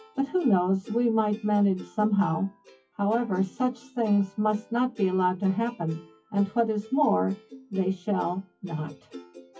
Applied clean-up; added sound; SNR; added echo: classical method WPE with log-MMSE.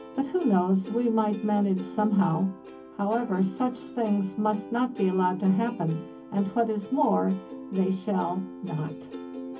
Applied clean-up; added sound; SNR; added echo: none; Plucked string instrument; 13 dB; reverberation time 0.3 s.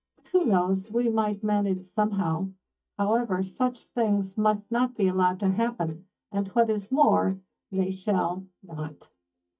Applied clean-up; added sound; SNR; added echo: neural mask model DeepFilterNet 3.